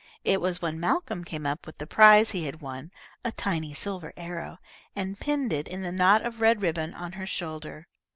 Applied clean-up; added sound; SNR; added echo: none; none; none; none.